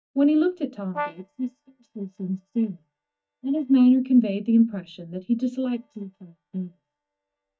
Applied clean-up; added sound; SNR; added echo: neural mask model DeepFilterNet 3.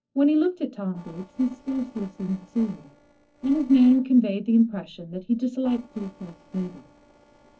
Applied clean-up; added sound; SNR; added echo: neural separator model SepFormer DNS4.